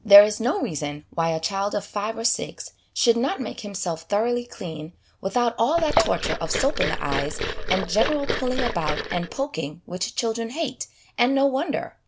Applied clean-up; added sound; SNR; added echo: none; Liquid; 2 dB; none.